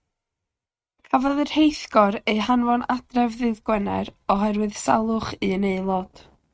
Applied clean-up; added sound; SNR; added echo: neural mask model RNNoise.